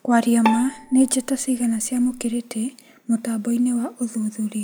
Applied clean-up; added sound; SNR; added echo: none; Bowed string instrument; 10 dB; none.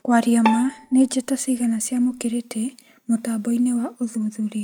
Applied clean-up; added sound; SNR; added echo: neural mask model RNNoise.